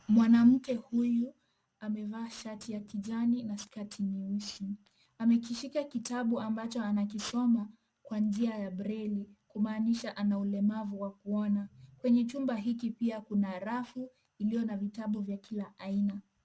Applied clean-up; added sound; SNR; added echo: none; none; none; none.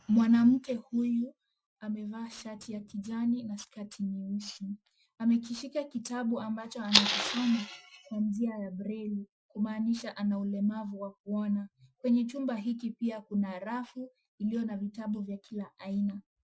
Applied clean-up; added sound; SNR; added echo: classical method Wiener filter.